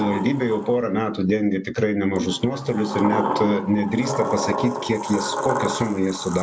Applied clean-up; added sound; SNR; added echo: none; Sliding door; 6 dB; none.